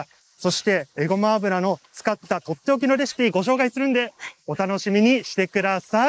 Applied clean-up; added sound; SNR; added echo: neural mask model Resemble Enhance denoiser.